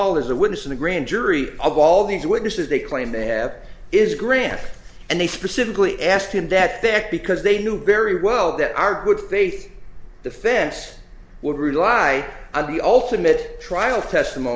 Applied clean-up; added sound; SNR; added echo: none; none; none; none.